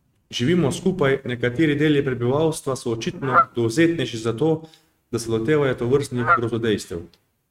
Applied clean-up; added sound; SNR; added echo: neural mask model RNNoise.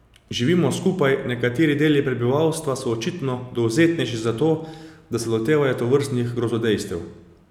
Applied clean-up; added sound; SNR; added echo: none; none; none; none.